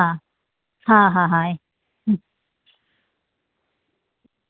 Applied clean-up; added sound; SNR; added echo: none; none; none; none.